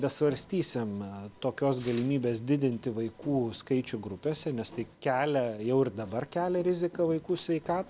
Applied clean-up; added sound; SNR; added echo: none; none; none; none.